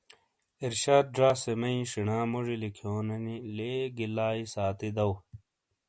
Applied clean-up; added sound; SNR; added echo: none; none; none; none.